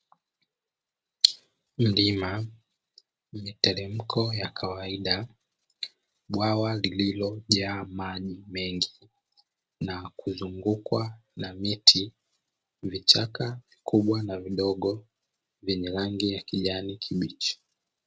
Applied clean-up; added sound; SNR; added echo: none; none; none; none.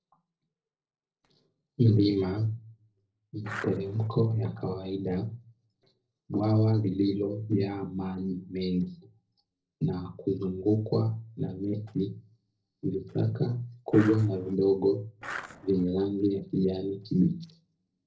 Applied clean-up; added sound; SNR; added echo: neural separator model SepFormer DNS4.